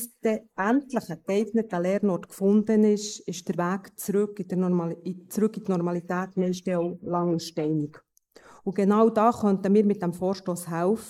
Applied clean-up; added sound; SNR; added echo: neural mask model Resemble Enhance denoiser.